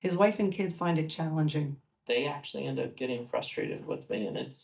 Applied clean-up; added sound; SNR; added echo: neural mask model DeepFilterNet 3.